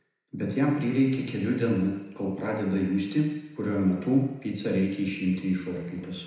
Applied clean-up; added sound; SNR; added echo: none; none; none; reverberation time 1.0 s.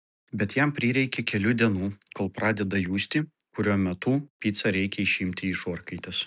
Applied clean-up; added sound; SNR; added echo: none; none; none; none.